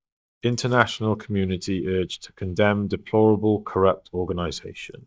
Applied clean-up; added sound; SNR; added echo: neural mask model DeepFilterNet 3.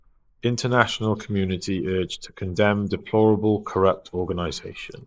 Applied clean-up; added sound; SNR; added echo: neural mask model Resemble Enhance denoiser.